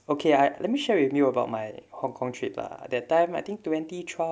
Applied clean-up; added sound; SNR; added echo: none; none; none; none.